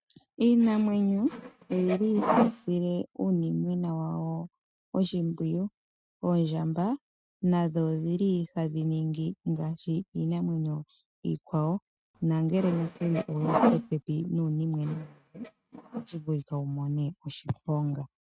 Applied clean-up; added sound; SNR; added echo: neural mask model RNNoise.